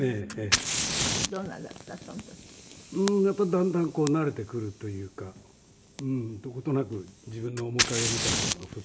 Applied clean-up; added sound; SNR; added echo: none; Fire; 3 dB; none.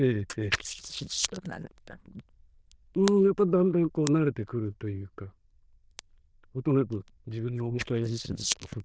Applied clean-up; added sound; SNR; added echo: neural diffusion model UNIVERSE++.